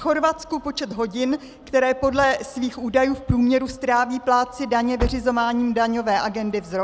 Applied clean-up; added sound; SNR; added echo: none; Engine starting; 16 dB; none.